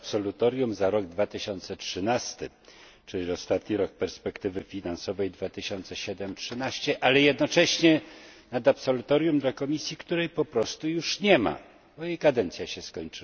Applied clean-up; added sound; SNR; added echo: none; none; none; none.